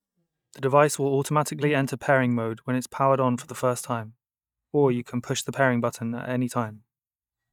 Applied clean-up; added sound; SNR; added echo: neural mask model DeepFilterNet 3.